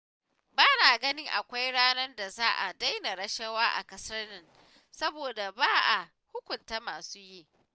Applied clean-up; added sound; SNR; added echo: none; none; none; none.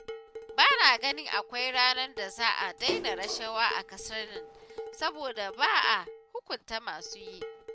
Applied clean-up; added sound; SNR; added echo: none; Splash, splatter + Dishes, pots, and pans; 12 dB; none.